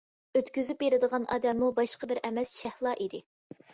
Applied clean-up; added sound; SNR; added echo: none; none; none; none.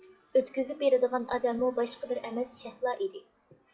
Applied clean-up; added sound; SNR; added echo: classical method WPE with log-MMSE.